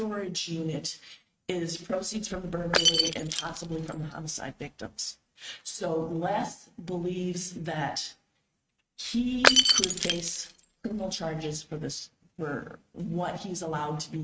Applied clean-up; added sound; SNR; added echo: neural mask model RNNoise.